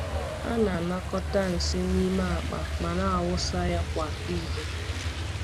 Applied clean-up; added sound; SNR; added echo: none; Truck; 1 dB; none.